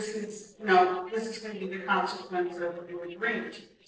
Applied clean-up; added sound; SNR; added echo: neural separator model SepFormer DNS4.